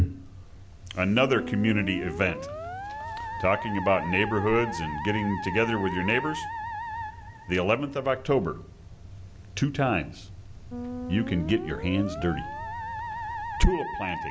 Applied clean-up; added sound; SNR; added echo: none; Musical instrument; 8 dB; none.